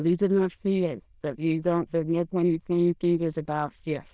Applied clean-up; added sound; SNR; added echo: neural diffusion model UNIVERSE++.